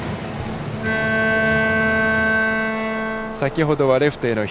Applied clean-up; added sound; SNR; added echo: none; Bowed string instrument; -2 dB; none.